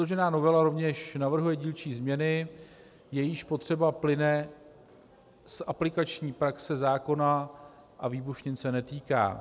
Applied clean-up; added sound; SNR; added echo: none; none; none; none.